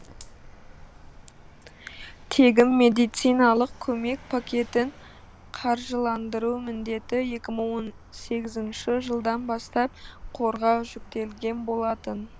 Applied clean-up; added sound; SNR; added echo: none; Vehicle + Fire; 20 dB; none.